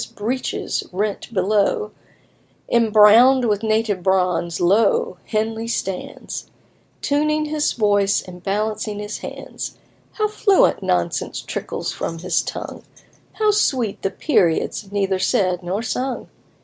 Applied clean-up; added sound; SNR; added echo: none; none; none; none.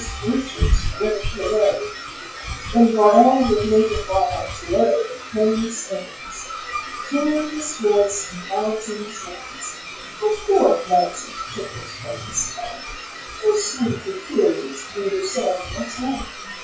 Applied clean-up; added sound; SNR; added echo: classical method WPE with log-MMSE.